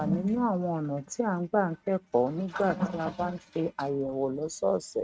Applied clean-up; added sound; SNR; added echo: neural mask model RNNoise.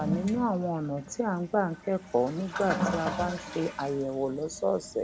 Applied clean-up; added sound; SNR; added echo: none; Toilet flush; 7 dB; none.